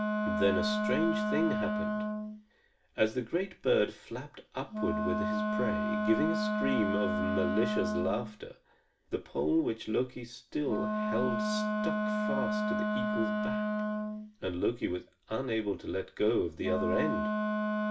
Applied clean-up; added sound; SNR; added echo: none; Wind instrument, woodwind instrument; 0 dB; reverberation time 0.2 s.